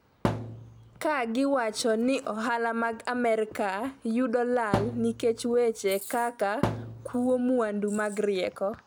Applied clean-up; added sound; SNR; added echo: none; Thump, thud; 7 dB; none.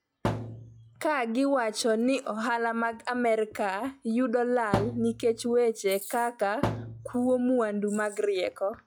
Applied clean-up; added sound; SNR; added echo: classical method log-MMSE.